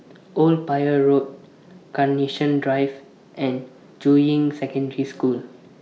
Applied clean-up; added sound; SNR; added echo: none; none; none; none.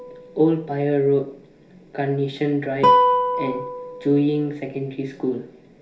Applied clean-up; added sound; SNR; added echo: none; Guitar; 2 dB; reverberation time 0.3 s.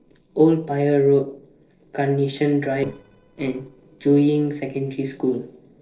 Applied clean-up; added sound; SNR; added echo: neural separator model SepFormer DNS4.